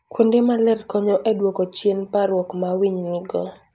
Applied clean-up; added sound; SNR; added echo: none; none; none; none.